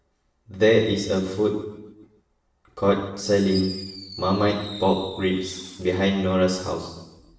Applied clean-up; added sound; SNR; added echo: none; Fireworks; 16 dB; reverberation time 1.0 s.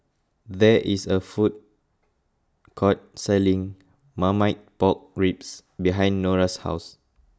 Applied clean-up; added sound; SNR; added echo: none; none; none; none.